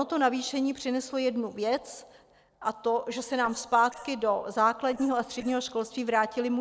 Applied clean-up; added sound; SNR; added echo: neural separator model SepFormer DNS4.